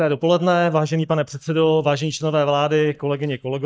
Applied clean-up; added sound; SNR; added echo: neural mask model DeepFilterNet 3.